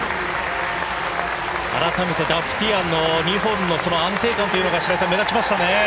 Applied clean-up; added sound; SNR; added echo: none; none; none; none.